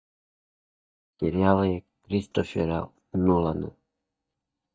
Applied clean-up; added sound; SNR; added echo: neural mask model DeepFilterNet 3.